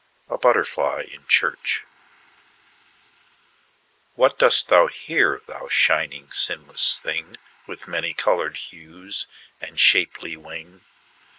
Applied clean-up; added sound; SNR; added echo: neural mask model Resemble Enhance denoiser.